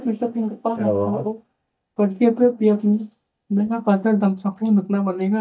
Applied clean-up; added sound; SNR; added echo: neural mask model DeepFilterNet 3.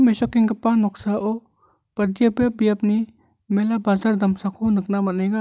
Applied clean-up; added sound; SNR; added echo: none; none; none; none.